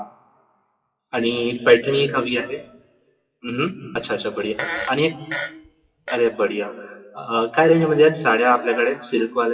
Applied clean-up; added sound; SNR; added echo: classical method WPE with log-MMSE.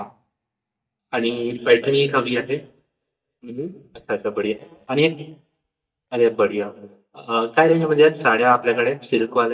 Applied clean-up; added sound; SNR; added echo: neural mask model DeepFilterNet 3.